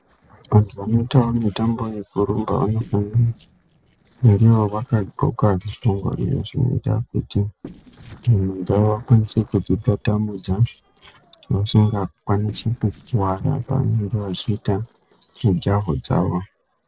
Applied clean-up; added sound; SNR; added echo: neural separator model SepFormer DNS4.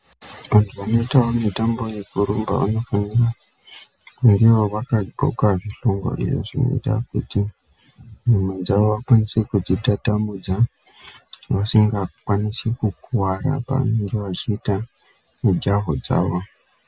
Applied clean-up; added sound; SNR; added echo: none; none; none; none.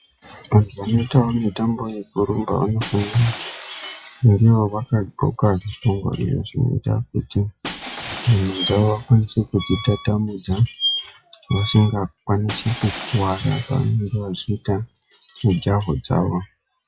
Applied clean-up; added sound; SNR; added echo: classical method log-MMSE.